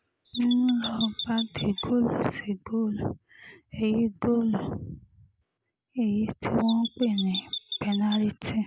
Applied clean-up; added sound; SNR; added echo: none; Chirp, tweet; 9 dB; none.